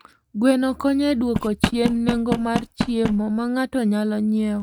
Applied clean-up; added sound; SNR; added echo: neural mask model RNNoise.